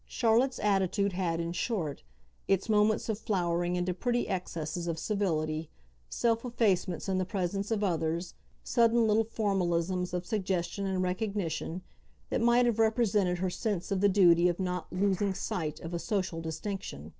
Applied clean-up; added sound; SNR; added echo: neural separator model SepFormer DNS4.